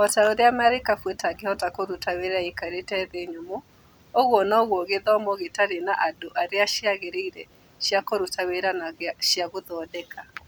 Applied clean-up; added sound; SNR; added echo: none; none; none; none.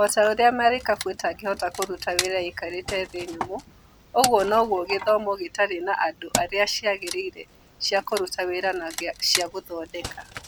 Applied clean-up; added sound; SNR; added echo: none; Wood; 11 dB; none.